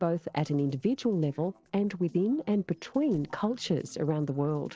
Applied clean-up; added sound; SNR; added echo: neural separator model SepFormer DNS4.